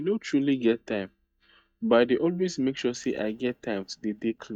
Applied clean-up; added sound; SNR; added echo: neural mask model DeepFilterNet 3.